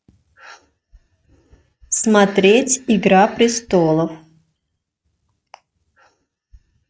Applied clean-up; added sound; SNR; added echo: neural mask model RNNoise.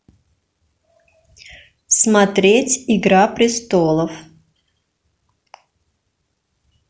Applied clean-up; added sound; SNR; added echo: none; none; none; none.